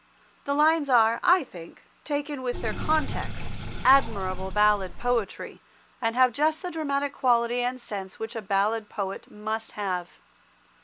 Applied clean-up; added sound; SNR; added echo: none; Sink (filling or washing); 9 dB; none.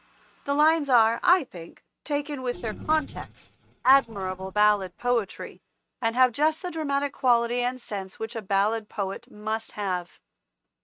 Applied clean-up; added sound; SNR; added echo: neural mask model RNNoise.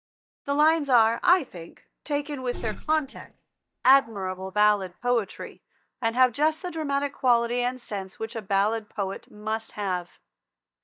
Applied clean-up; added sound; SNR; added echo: neural mask model DeepFilterNet 3.